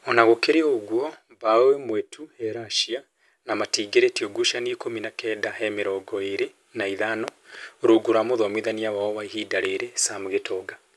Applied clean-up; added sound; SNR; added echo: none; none; none; none.